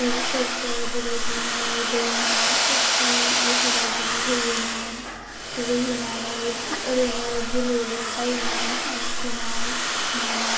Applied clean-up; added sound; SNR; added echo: none; Domestic sounds, home sounds; -5 dB; reverberation time 2.8 s.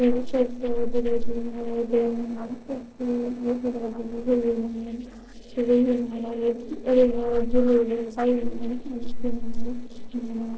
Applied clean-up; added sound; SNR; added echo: neural separator model SepFormer DNS4.